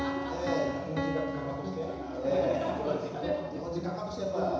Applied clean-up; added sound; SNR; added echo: none; Piano; 7 dB; reverberation time 1.0 s.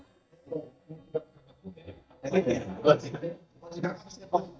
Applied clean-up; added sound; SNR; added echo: neural mask model DeepFilterNet 3.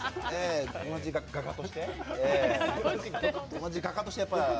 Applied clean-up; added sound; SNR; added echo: none; none; none; none.